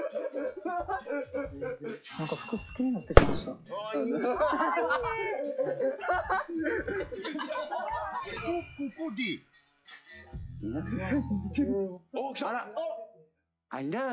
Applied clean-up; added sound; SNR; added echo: classical method log-MMSE.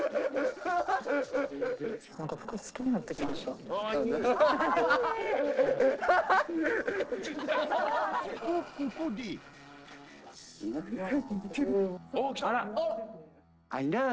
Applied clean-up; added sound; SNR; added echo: neural separator model SepFormer DNS4.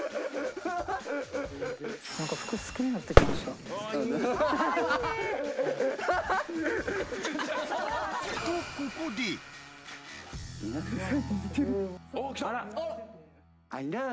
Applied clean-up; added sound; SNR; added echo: none; Fireworks; -4 dB; none.